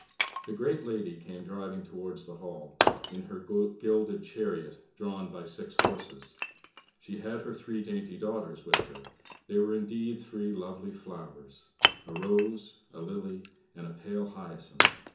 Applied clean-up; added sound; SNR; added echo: none; Wood; 1 dB; reverberation time 0.6 s.